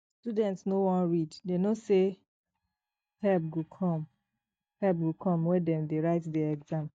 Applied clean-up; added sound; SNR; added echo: neural mask model DeepFilterNet 3.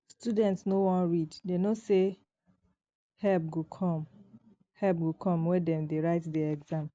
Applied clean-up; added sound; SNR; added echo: none; none; none; none.